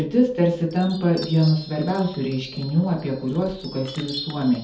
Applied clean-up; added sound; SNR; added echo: none; Chime; 17 dB; reverberation time 0.5 s.